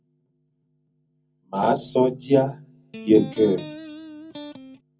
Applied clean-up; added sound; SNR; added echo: none; Electric guitar; 14 dB; reverberation time 0.3 s.